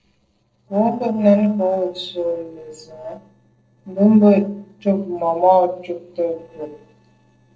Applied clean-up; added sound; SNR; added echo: neural separator model SepFormer DNS4.